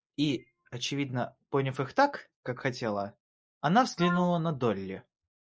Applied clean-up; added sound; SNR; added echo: neural mask model Resemble Enhance denoiser.